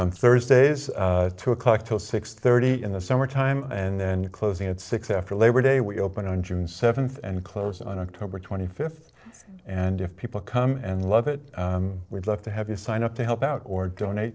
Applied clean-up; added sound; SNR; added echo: neural separator model SepFormer DNS4.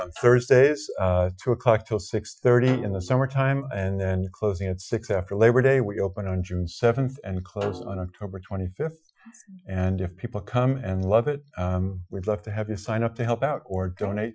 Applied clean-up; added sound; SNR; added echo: classical method Wiener filter.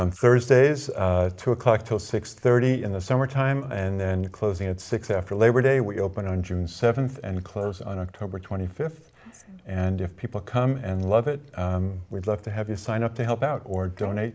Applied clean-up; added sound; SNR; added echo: neural mask model Resemble Enhance denoiser.